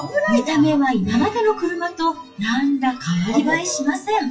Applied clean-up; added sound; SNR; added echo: classical method WPE with log-MMSE.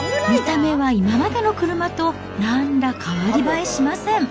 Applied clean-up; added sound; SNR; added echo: none; none; none; none.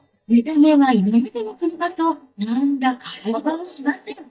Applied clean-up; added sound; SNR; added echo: neural mask model DeepFilterNet 3.